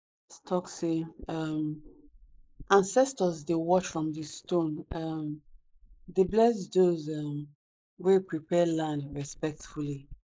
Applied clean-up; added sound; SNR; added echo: neural mask model Resemble Enhance denoiser.